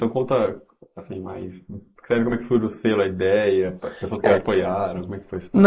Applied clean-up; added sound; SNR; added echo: neural mask model Resemble Enhance denoiser.